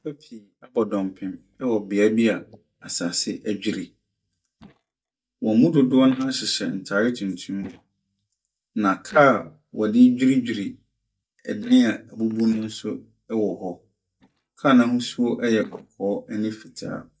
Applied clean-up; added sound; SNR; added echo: neural mask model DeepFilterNet 3.